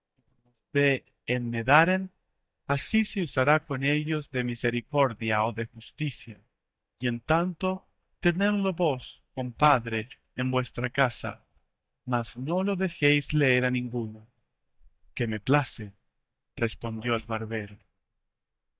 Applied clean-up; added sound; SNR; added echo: neural mask model DeepFilterNet 3.